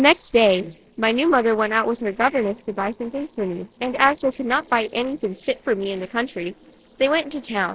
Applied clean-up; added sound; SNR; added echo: neural separator model SepFormer DNS4.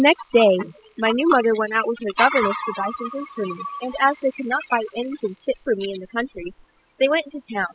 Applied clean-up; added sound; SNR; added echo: classical method spectral subtraction.